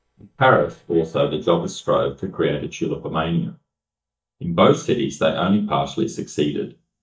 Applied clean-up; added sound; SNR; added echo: neural mask model DeepFilterNet 3.